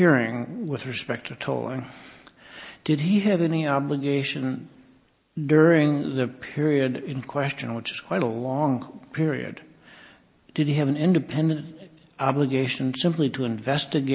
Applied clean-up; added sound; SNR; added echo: none; none; none; none.